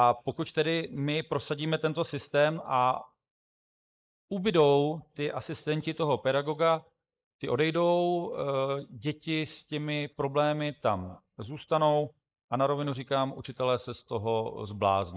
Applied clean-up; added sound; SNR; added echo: neural mask model Resemble Enhance denoiser.